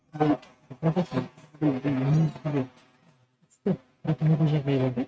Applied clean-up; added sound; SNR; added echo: neural mask model RNNoise.